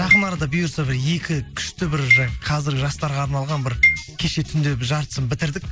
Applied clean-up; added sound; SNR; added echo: none; Marimba, xylophone; 2 dB; none.